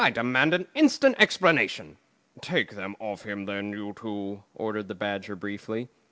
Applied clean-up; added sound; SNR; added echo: none; none; none; none.